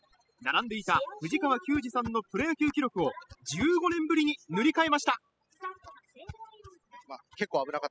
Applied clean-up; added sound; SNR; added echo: classical method spectral subtraction.